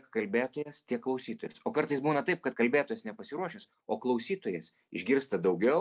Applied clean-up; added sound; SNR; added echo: none; none; none; none.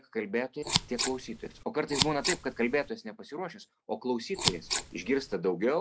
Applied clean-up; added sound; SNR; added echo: none; Scissors; 1 dB; none.